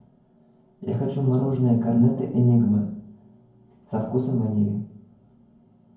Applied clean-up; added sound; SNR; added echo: none; none; none; reverberation time 0.9 s.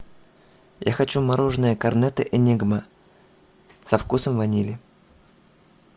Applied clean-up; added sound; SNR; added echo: none; none; none; none.